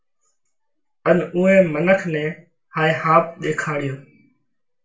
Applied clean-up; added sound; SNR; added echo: none; none; none; reverberation time 0.3 s.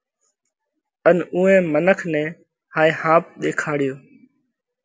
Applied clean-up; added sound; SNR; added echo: none; none; none; none.